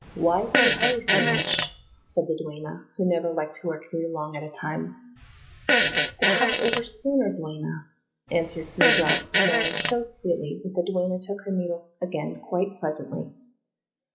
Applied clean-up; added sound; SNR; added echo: classical method WPE with log-MMSE.